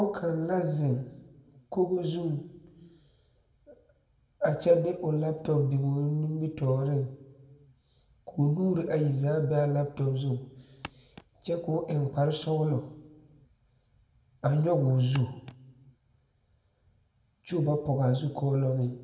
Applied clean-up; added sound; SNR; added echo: none; Walk, footsteps; 16 dB; reverberation time 0.8 s.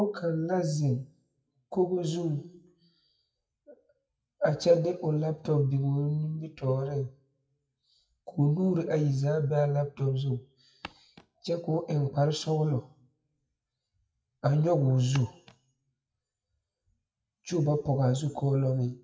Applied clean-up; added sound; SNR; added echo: classical method WPE with log-MMSE.